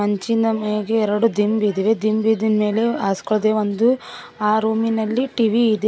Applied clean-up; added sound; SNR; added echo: none; none; none; none.